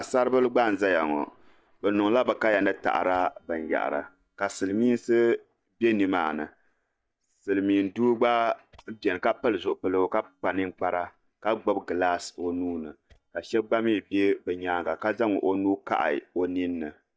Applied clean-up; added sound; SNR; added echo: neural mask model DeepFilterNet 3.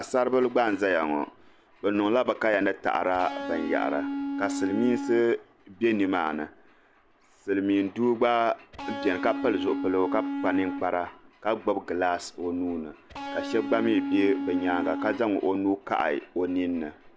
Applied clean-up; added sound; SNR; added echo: none; Electric guitar; 4 dB; none.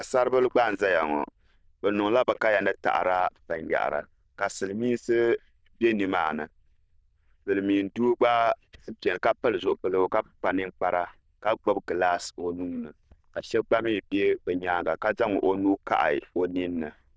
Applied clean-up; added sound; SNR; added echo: neural diffusion model UNIVERSE++.